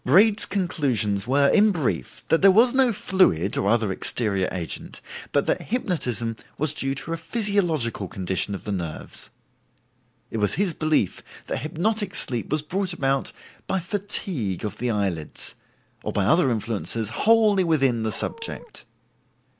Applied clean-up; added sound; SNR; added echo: none; Dog; 17 dB; none.